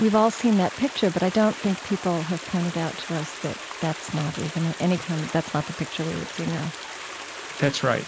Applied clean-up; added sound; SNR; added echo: none; Stream; 11 dB; none.